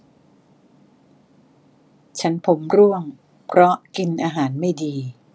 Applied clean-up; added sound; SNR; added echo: none; none; none; none.